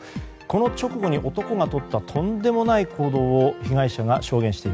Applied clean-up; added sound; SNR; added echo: none; none; none; none.